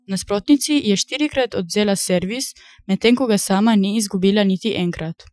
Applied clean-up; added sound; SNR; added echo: classical method Wiener filter.